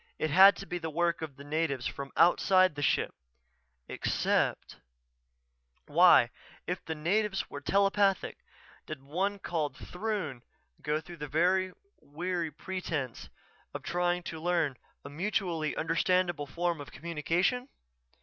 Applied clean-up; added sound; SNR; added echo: none; none; none; none.